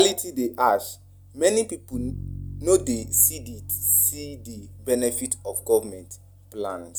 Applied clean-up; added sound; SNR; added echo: none; Bass guitar; 15 dB; none.